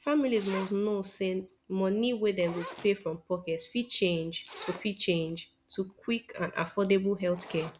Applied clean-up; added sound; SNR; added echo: none; Zipper (clothing); 18 dB; none.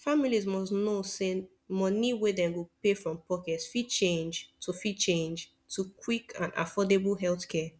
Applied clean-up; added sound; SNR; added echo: none; none; none; none.